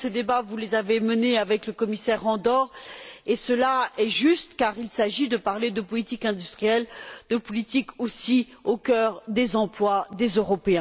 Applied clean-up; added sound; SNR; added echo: none; none; none; none.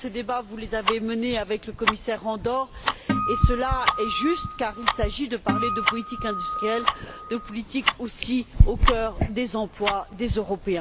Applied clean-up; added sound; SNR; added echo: none; Tick-tock + Acoustic guitar; -2 dB; none.